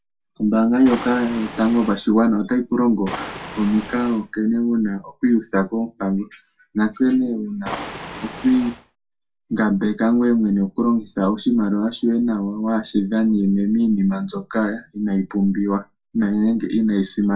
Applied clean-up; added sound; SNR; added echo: none; Waves, surf; 12 dB; reverberation time 0.2 s.